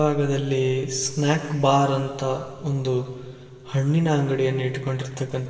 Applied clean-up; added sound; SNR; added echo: none; none; none; reverberation time 2.8 s.